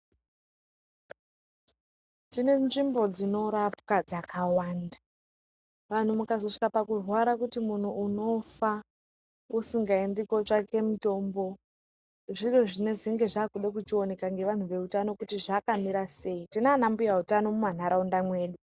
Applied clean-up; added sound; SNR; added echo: none; none; none; none.